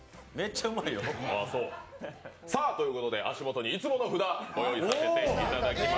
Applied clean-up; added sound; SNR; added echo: none; none; none; none.